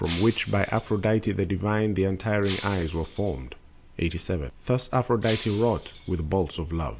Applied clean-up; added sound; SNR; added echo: none; Shatter; 10 dB; none.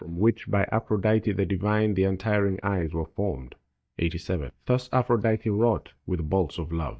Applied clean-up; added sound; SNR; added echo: neural mask model DeepFilterNet 3.